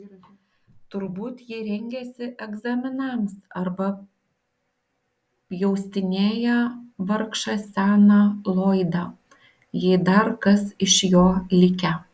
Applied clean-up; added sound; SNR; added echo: none; none; none; none.